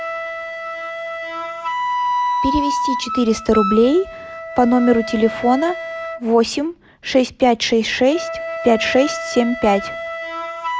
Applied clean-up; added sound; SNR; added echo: none; Wind instrument, woodwind instrument; 6 dB; none.